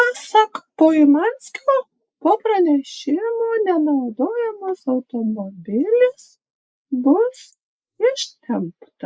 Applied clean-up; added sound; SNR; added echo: neural mask model Resemble Enhance denoiser.